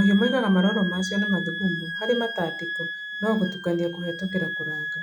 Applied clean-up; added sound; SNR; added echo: none; Wind instrument, woodwind instrument; 7 dB; none.